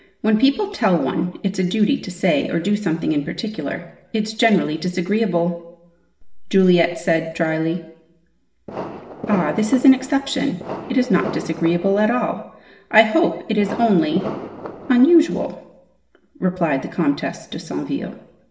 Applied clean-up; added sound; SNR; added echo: none; Fireworks; 11 dB; reverberation time 0.8 s.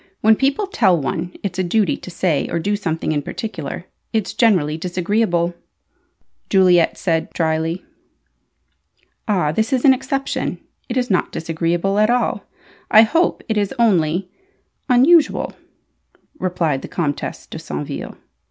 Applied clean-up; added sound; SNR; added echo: none; none; none; none.